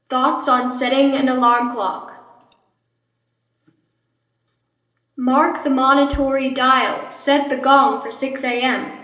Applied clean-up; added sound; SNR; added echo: neural separator model SepFormer DNS4.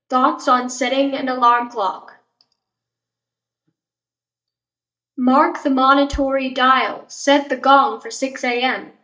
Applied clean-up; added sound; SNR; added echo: neural mask model DeepFilterNet 3.